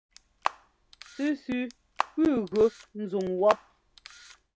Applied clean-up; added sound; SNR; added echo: none; Camera; 9 dB; none.